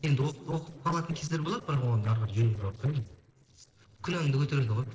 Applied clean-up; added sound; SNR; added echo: neural separator model SepFormer DNS4.